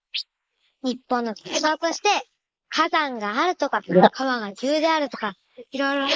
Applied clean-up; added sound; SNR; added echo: neural mask model Resemble Enhance denoiser.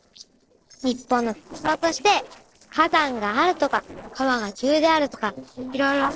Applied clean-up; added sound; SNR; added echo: neural separator model SepFormer DNS4.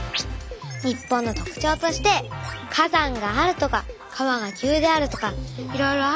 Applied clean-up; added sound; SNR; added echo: none; none; none; none.